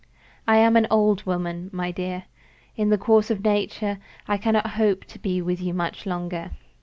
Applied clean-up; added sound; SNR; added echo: none; none; none; none.